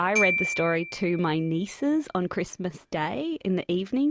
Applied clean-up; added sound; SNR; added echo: none; Glockenspiel; 7 dB; none.